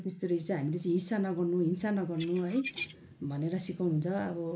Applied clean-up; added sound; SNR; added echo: neural mask model Resemble Enhance denoiser.